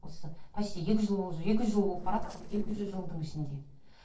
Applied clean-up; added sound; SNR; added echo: neural separator model SepFormer DNS4.